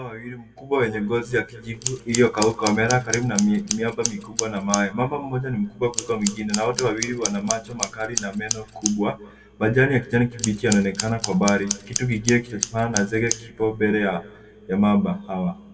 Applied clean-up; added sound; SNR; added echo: none; Scissors; 7 dB; reverberation time 2.0 s.